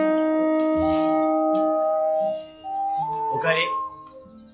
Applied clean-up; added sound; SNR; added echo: classical method log-MMSE.